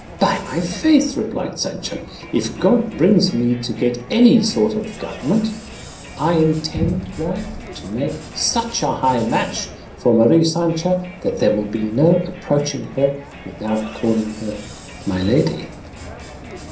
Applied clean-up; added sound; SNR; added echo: none; Crowd; 17 dB; reverberation time 0.6 s.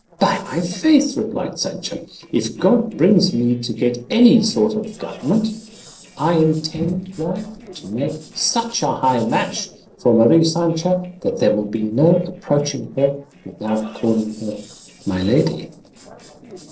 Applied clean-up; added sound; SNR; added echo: neural separator model SepFormer DNS4.